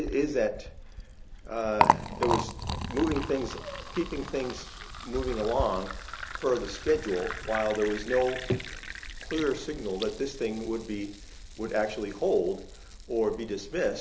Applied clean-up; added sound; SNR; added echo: none; Liquid; 5 dB; none.